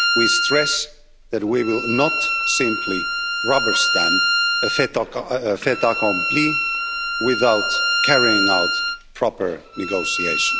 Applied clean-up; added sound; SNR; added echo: none; Bowed string instrument; -1 dB; none.